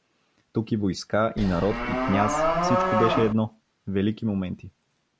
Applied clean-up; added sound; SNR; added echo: none; Livestock, farm animals, working animals; -2 dB; none.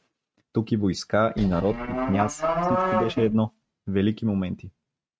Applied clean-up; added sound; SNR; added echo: neural mask model RNNoise.